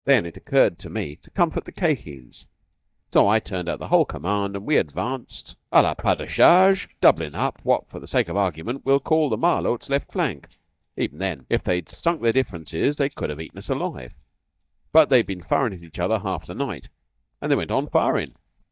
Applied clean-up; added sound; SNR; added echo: neural mask model DeepFilterNet 3.